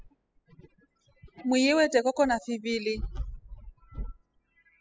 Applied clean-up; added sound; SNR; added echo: classical method spectral subtraction.